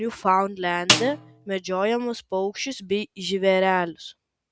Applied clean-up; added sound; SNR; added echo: none; Snare drum; 2 dB; none.